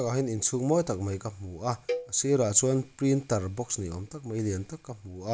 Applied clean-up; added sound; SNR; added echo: none; Cowbell; 11 dB; none.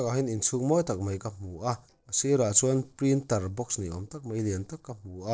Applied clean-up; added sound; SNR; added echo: neural separator model SepFormer DNS4.